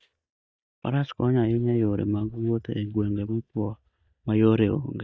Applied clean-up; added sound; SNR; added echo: neural mask model DeepFilterNet 3.